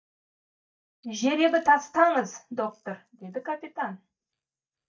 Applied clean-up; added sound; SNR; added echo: neural mask model DeepFilterNet 3.